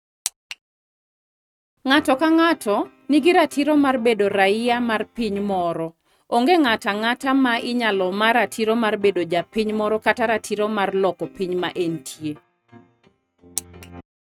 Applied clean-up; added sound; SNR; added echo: neural mask model RNNoise.